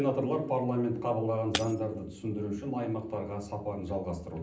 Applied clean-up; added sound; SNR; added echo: none; Shatter; 13 dB; reverberation time 0.6 s.